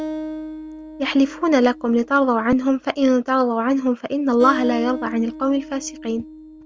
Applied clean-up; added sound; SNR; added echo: none; Acoustic guitar; 13 dB; none.